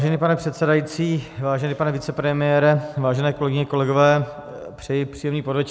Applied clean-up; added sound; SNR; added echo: none; none; none; none.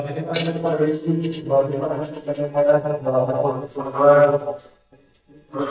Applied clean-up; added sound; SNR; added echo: neural mask model DeepFilterNet 3.